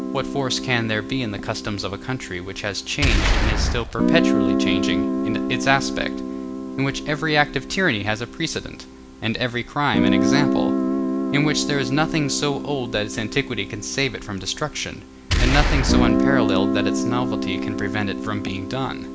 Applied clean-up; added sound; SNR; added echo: none; Boom + Guitar; -1 dB; none.